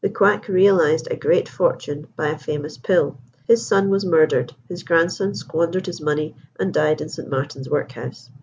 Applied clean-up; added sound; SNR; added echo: none; none; none; none.